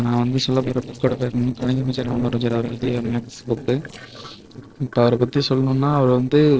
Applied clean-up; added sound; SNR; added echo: neural separator model SepFormer DNS4.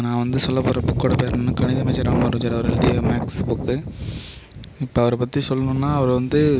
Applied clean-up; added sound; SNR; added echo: none; none; none; none.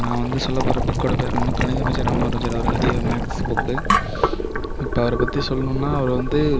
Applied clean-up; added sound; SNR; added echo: none; Boiling; 1 dB; none.